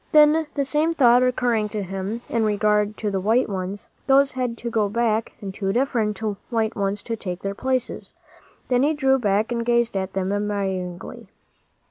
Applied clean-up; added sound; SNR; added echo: none; none; none; none.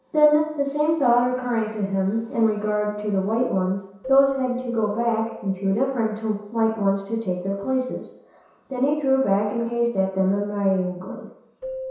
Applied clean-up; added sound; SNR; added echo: none; Keyboard (musical); 18 dB; reverberation time 0.7 s.